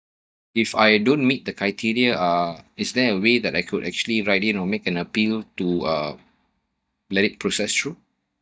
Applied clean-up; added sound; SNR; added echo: neural mask model DeepFilterNet 3.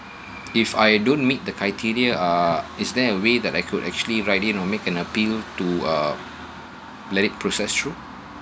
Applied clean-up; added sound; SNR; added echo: none; Wind; 17 dB; none.